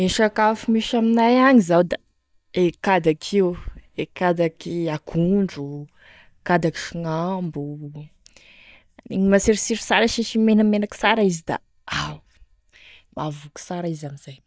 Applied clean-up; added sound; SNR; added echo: neural mask model DeepFilterNet 3.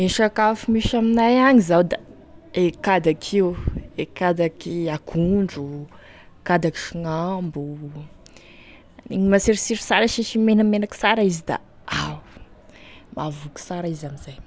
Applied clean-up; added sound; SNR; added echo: none; none; none; none.